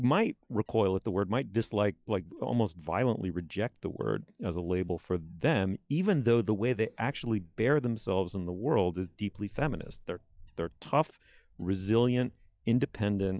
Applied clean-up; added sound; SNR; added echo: classical method log-MMSE.